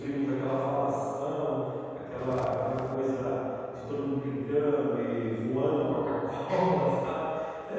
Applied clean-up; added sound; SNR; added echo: none; Walk, footsteps; 14 dB; reverberation time 2.1 s.